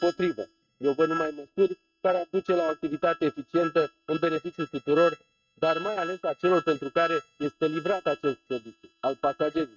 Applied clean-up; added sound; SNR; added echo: neural mask model RNNoise.